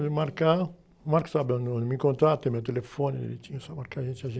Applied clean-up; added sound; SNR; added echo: none; none; none; none.